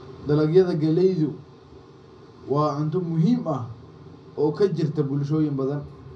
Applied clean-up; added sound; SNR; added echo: none; none; none; reverberation time 0.4 s.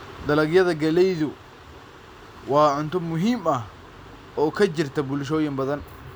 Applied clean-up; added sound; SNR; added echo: none; none; none; none.